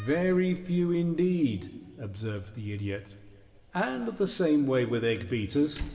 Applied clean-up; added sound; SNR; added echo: none; Slam; 19 dB; reverberation time 1.8 s.